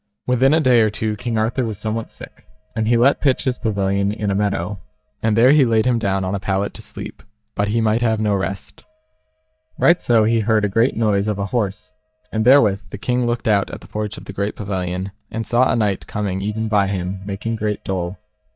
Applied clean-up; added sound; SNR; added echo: neural mask model DeepFilterNet 3.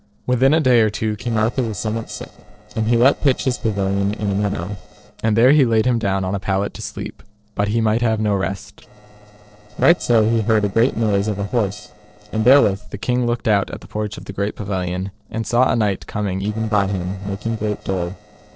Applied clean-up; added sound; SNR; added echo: neural separator model SepFormer DNS4.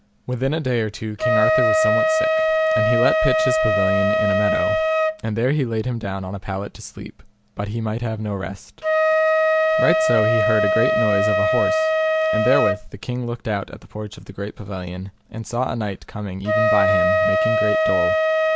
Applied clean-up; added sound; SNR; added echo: none; Wind instrument, woodwind instrument; -4 dB; none.